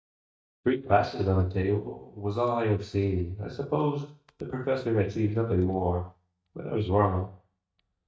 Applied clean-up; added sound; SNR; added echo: neural mask model DeepFilterNet 3.